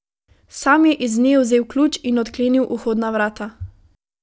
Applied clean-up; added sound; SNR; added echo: none; none; none; none.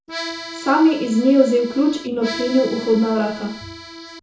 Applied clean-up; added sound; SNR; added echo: none; Accordion; 14 dB; reverberation time 0.6 s.